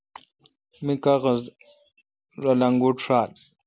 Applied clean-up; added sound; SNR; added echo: none; none; none; none.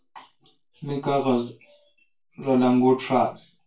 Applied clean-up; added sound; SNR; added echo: none; none; none; reverberation time 0.2 s.